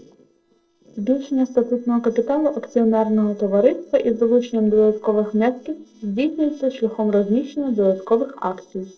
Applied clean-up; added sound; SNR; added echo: neural separator model SepFormer DNS4.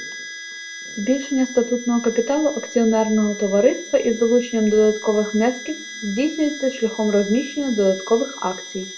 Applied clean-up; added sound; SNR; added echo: none; Harmonica; 14 dB; reverberation time 0.3 s.